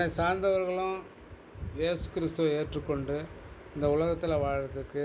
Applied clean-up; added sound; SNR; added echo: none; none; none; none.